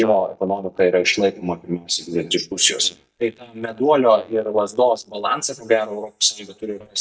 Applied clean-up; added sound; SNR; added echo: neural mask model DeepFilterNet 3.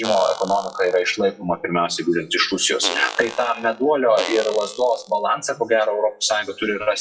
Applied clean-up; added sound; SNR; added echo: classical method WPE with log-MMSE.